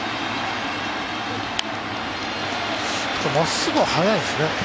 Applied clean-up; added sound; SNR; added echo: none; none; none; none.